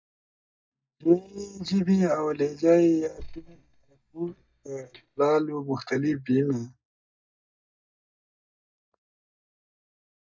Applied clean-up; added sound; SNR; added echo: neural mask model DeepFilterNet 3.